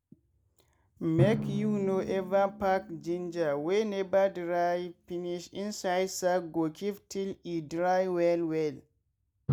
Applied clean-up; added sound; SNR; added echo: none; Drum; 9 dB; none.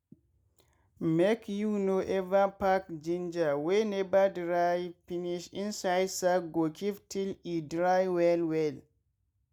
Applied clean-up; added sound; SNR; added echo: none; none; none; none.